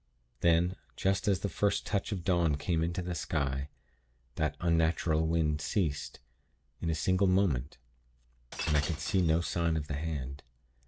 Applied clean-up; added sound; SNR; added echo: none; Shatter; 13 dB; none.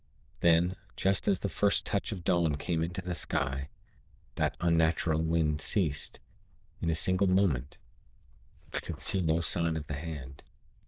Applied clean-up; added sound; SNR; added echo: neural diffusion model UNIVERSE++.